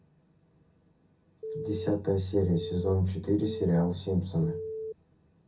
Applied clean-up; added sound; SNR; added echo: none; Telephone; 8 dB; reverberation time 0.3 s.